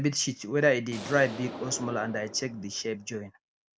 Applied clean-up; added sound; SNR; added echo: none; Explosion; 13 dB; none.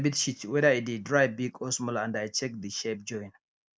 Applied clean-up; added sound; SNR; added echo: none; none; none; none.